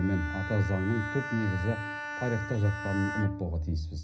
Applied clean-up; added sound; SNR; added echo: none; Bowed string instrument; 8 dB; reverberation time 0.5 s.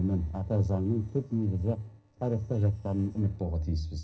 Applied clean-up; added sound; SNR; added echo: neural separator model SepFormer DNS4.